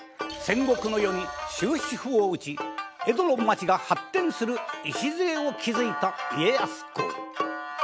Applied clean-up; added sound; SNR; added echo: none; none; none; none.